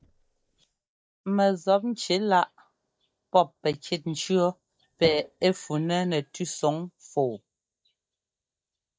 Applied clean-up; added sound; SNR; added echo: neural mask model DeepFilterNet 3.